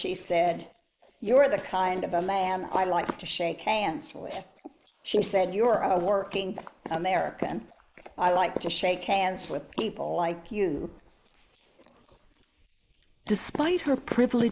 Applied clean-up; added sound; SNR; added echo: neural mask model Resemble Enhance denoiser.